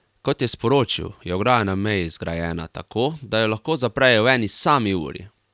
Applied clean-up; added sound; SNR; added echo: none; none; none; none.